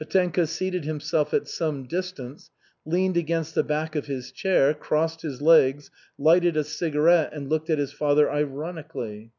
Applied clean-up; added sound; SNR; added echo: none; none; none; none.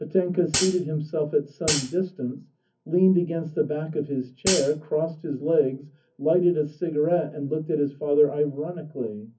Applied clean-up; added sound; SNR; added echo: none; Hi-hat; 3 dB; reverberation time 0.3 s.